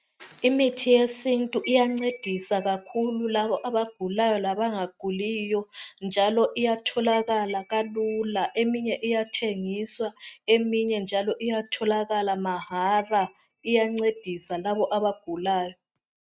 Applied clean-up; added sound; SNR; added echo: neural mask model RNNoise.